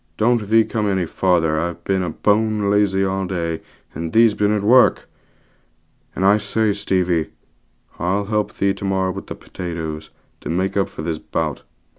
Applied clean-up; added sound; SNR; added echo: none; none; none; none.